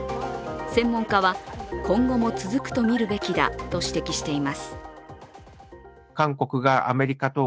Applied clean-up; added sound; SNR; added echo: none; none; none; none.